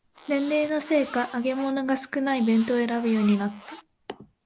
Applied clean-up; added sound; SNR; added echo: none; Zipper (clothing); 19 dB; none.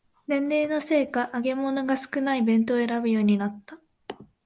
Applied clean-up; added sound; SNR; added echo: none; none; none; none.